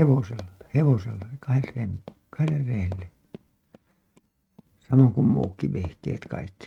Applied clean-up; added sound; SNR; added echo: neural mask model RNNoise.